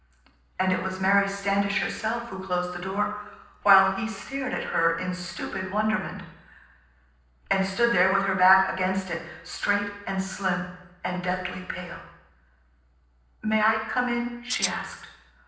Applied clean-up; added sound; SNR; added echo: neural separator model SepFormer DNS4.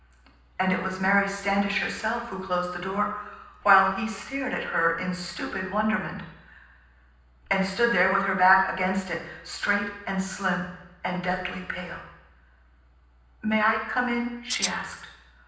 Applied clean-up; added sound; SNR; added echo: none; Rattle (instrument); 4 dB; reverberation time 0.9 s.